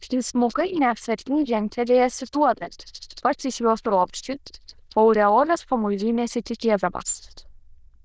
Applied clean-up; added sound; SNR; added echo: neural diffusion model UNIVERSE++.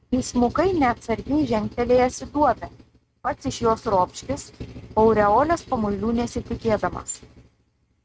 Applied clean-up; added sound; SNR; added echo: neural mask model RNNoise.